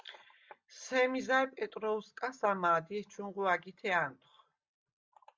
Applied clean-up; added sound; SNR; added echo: none; none; none; none.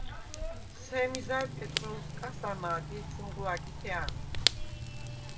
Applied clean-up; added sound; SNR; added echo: none; Fire / Rain; -2 dB; reverberation time 1.1 s.